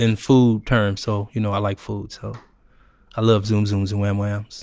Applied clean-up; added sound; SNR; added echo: none; none; none; none.